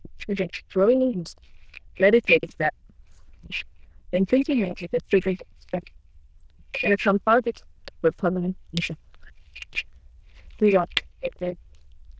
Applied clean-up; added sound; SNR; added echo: neural diffusion model UNIVERSE++.